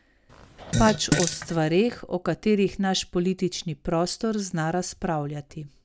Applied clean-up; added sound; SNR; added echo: none; Fart; 2 dB; none.